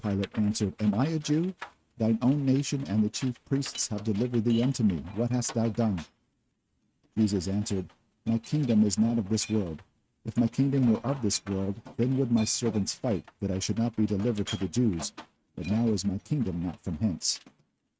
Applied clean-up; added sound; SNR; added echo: neural mask model RNNoise.